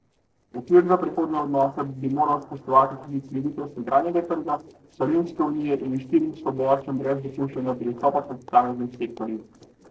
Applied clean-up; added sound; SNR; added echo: neural separator model SepFormer DNS4.